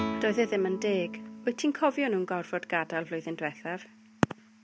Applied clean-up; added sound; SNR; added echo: none; Guitar; 11 dB; none.